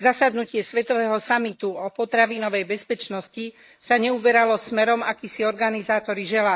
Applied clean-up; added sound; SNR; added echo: neural mask model Resemble Enhance denoiser.